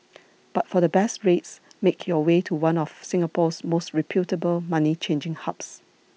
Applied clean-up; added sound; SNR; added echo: none; none; none; none.